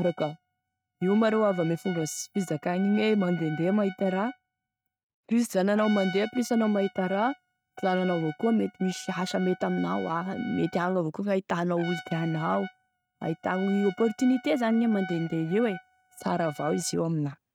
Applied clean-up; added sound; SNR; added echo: neural mask model RNNoise.